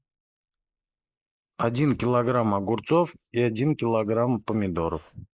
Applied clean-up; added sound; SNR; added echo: neural mask model Resemble Enhance denoiser.